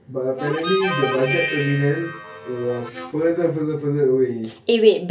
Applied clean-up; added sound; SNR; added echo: none; Harmonica; 7 dB; reverberation time 0.3 s.